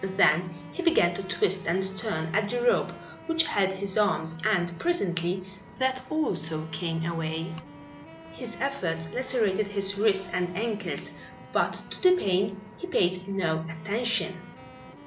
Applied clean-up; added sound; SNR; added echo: none; Wind instrument, woodwind instrument + Vehicle; 17 dB; none.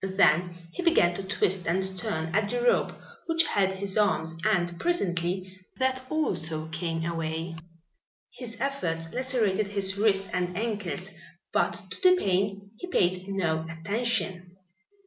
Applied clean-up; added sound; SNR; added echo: none; none; none; none.